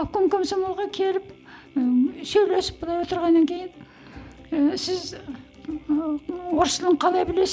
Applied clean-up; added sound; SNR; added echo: none; none; none; none.